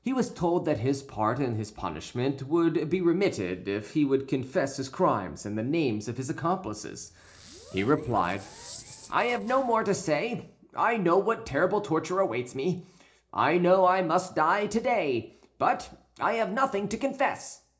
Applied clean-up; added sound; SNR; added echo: neural separator model SepFormer DNS4.